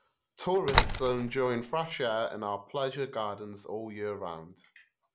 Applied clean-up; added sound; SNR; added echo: none; Slam; -2 dB; none.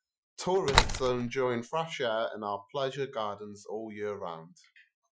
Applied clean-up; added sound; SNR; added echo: classical method Wiener filter.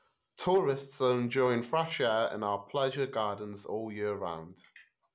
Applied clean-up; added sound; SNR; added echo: none; none; none; none.